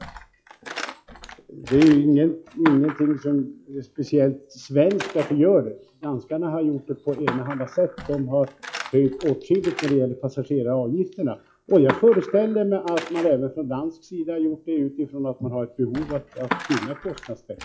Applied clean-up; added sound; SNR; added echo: classical method log-MMSE.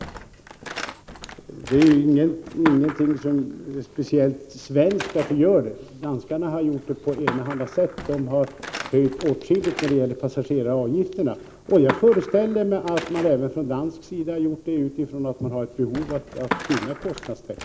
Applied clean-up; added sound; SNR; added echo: none; Slam / Wood + Skateboard; 13 dB; none.